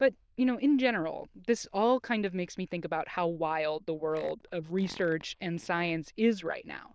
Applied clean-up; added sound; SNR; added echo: neural diffusion model UNIVERSE++.